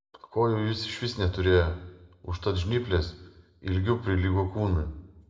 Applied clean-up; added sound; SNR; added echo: none; none; none; reverberation time 0.7 s.